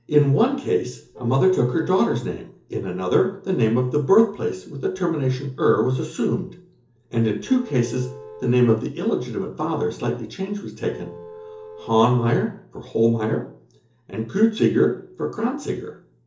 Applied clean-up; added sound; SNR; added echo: neural separator model SepFormer DNS4.